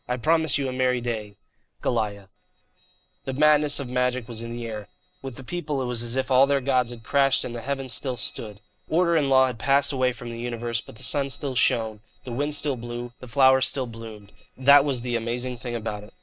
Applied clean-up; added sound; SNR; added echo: neural separator model SepFormer DNS4.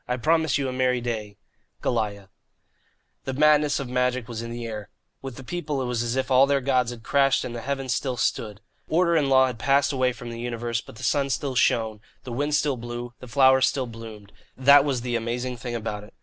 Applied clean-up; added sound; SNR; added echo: none; none; none; none.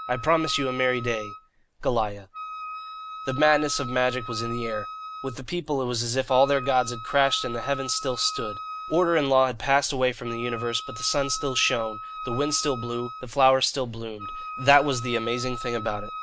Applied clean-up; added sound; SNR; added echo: none; Wind instrument, woodwind instrument; 11 dB; none.